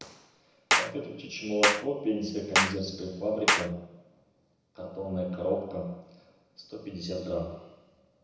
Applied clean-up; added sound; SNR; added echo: none; Clapping; -4 dB; reverberation time 1.0 s.